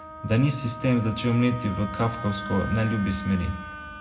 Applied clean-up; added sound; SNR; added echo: none; Wind instrument, woodwind instrument; 12 dB; reverberation time 0.3 s.